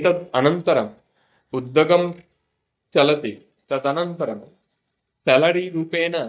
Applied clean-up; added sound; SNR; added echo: neural mask model DeepFilterNet 3.